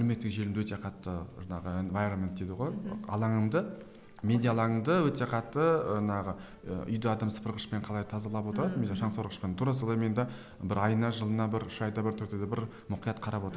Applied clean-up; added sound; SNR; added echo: none; none; none; none.